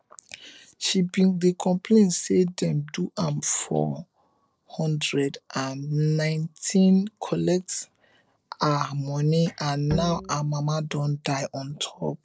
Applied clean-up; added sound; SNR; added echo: neural separator model SepFormer DNS4.